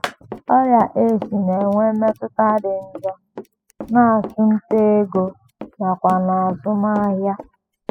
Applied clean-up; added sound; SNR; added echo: classical method spectral subtraction.